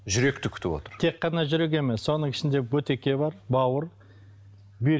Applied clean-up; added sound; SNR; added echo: none; none; none; none.